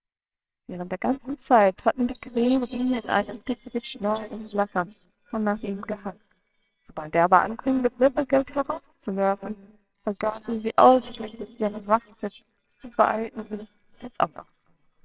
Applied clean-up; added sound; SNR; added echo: neural separator model SepFormer WHAMR!.